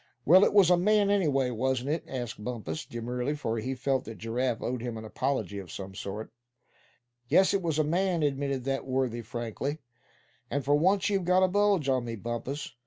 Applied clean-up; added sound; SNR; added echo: none; none; none; none.